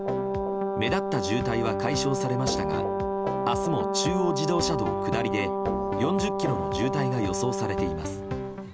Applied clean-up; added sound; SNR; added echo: none; Brass instrument; 0 dB; none.